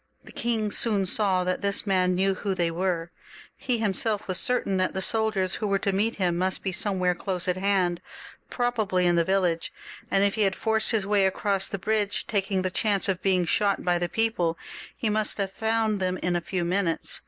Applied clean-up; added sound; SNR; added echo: neural separator model SepFormer DNS4.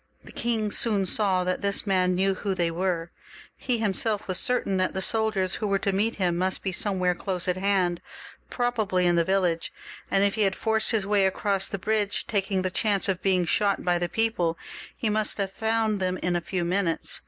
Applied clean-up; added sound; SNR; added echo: none; none; none; none.